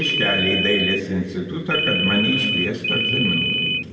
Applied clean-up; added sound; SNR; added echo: none; Ringtone; -2 dB; reverberation time 2.0 s.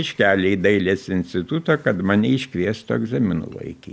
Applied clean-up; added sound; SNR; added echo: none; none; none; none.